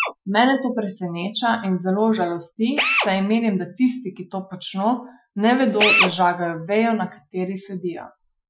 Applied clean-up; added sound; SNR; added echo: classical method Wiener filter.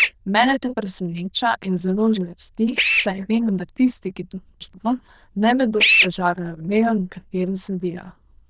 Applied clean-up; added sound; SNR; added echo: neural diffusion model UNIVERSE++.